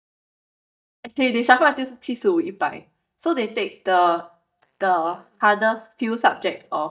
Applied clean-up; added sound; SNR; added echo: neural mask model DeepFilterNet 3.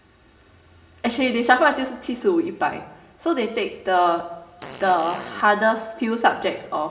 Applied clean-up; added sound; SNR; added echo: none; Fart; 17 dB; reverberation time 1.4 s.